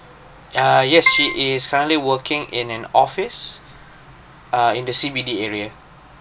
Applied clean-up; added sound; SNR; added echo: none; Keyboard (musical); -3 dB; none.